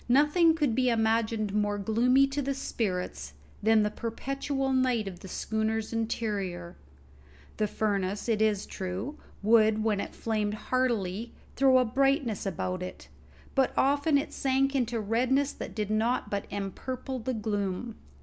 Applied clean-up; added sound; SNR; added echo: none; none; none; none.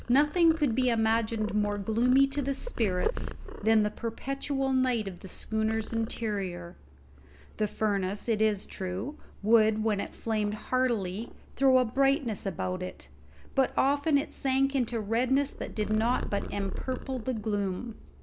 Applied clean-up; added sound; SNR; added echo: none; Purr; 11 dB; none.